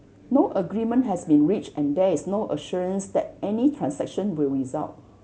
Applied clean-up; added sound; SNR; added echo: none; none; none; none.